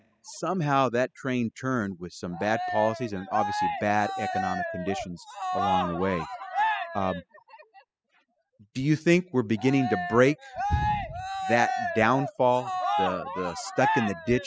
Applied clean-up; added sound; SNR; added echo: classical method spectral subtraction.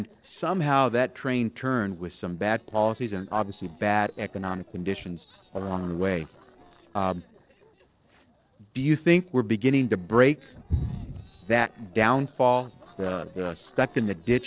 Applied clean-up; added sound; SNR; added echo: neural separator model SepFormer DNS4.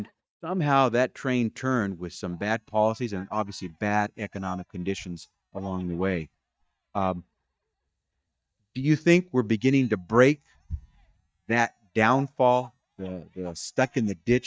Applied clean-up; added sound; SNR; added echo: neural mask model DeepFilterNet 3.